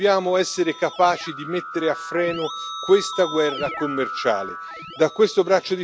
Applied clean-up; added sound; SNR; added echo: none; Keyboard (musical); 11 dB; none.